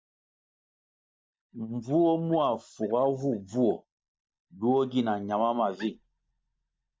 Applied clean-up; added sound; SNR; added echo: neural mask model DeepFilterNet 3.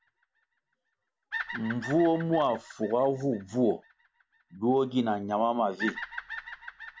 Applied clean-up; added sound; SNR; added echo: none; Bird vocalization, bird call, bird song; 13 dB; none.